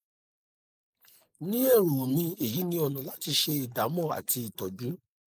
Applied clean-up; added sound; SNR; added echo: neural mask model Resemble Enhance denoiser.